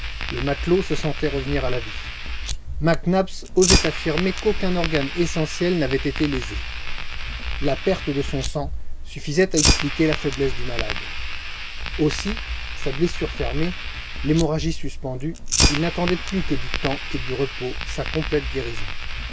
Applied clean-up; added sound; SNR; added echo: none; Fire; 0 dB; none.